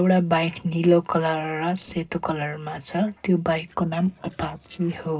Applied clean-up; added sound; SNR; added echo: neural separator model SepFormer DNS4.